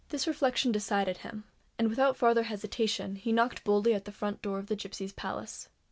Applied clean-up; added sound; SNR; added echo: none; none; none; none.